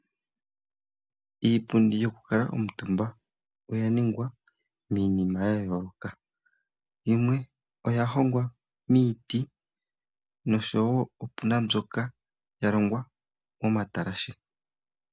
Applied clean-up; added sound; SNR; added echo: none; none; none; none.